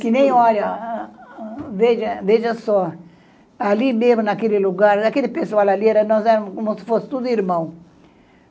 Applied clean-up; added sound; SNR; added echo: none; none; none; none.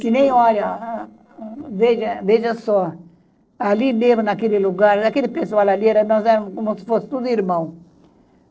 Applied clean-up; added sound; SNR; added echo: neural separator model SepFormer DNS4.